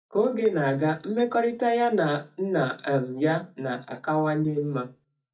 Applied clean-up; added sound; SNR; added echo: neural mask model DeepFilterNet 3.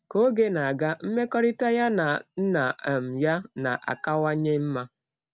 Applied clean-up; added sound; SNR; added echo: none; none; none; none.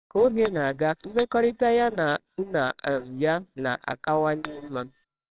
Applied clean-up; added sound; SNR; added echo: neural separator model SepFormer WHAMR!.